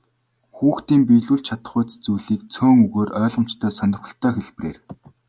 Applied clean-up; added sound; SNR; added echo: none; none; none; none.